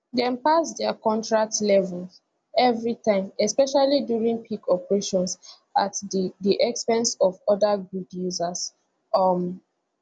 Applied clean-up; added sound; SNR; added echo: none; none; none; none.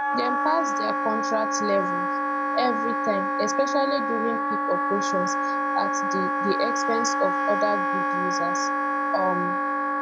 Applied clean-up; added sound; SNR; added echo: none; Wind instrument, woodwind instrument; -4 dB; none.